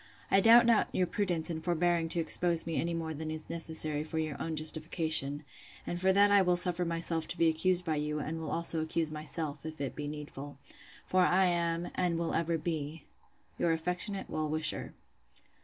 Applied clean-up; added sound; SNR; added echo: none; none; none; none.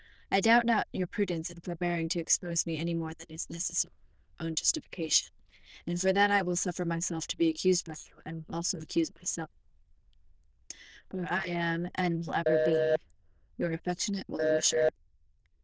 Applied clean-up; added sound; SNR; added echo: neural diffusion model UNIVERSE++.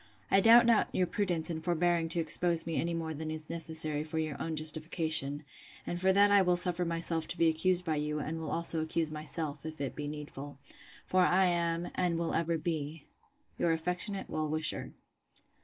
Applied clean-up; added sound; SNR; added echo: neural mask model Resemble Enhance denoiser.